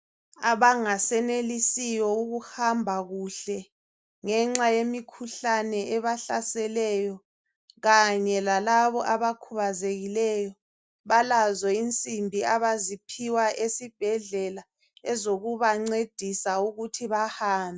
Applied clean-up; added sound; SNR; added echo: none; none; none; none.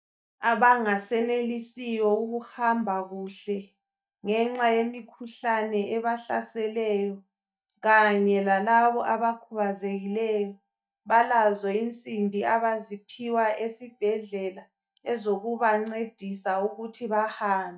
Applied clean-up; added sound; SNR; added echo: neural mask model DeepFilterNet 3.